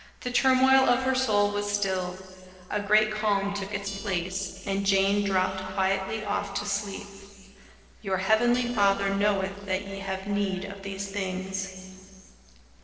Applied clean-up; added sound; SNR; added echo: neural separator model SepFormer DNS4.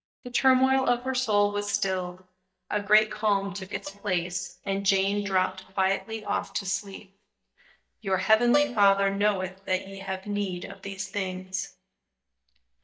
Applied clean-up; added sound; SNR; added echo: neural mask model DeepFilterNet 3.